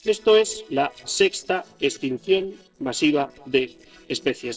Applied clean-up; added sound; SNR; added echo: neural separator model SepFormer DNS4.